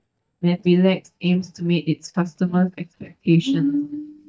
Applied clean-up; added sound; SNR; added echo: neural mask model DeepFilterNet 3.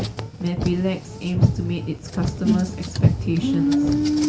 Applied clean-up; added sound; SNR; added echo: none; Car; -5 dB; reverberation time 0.2 s.